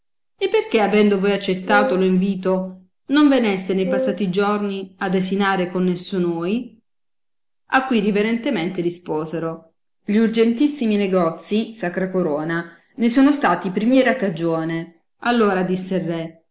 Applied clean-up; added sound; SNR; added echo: none; Wind instrument, woodwind instrument; 5 dB; none.